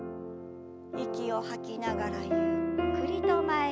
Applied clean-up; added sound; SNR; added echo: none; none; none; none.